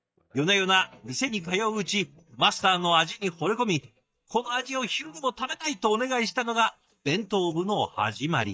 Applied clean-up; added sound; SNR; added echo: neural mask model DeepFilterNet 3.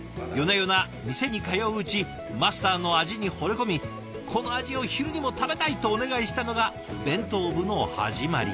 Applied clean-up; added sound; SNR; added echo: none; none; none; none.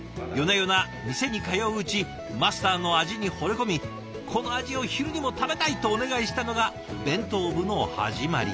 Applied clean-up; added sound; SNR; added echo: none; Wind instrument, woodwind instrument; 18 dB; none.